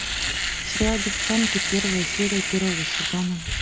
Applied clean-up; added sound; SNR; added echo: none; Domestic sounds, home sounds; 0 dB; none.